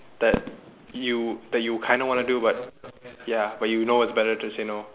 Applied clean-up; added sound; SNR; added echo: none; Fireworks; 12 dB; none.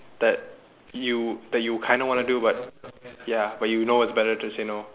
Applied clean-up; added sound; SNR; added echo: none; none; none; none.